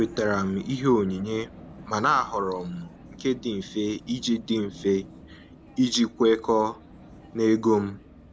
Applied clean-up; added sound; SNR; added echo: none; Vehicle; 20 dB; none.